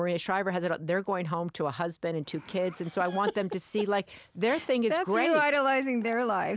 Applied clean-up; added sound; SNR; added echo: none; none; none; none.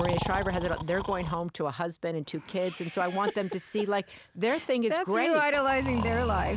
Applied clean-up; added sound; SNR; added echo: none; Breathing; 9 dB; none.